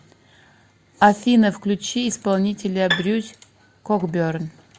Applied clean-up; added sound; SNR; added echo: none; Bowed string instrument; 7 dB; none.